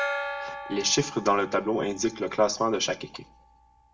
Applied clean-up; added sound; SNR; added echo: none; Gong; 10 dB; reverberation time 0.4 s.